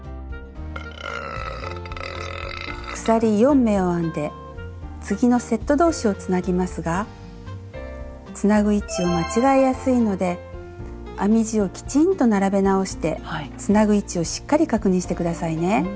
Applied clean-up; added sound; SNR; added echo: none; Burping, eructation; 13 dB; none.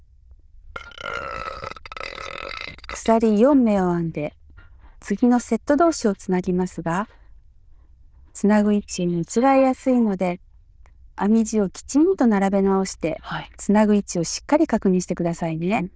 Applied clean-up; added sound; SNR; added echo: neural diffusion model UNIVERSE++.